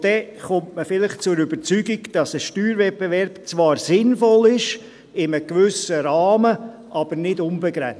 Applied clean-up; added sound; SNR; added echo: none; none; none; none.